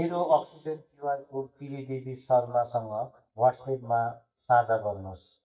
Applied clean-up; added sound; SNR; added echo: neural mask model DeepFilterNet 3.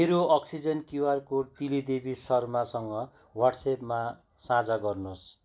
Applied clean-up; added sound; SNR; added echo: none; none; none; none.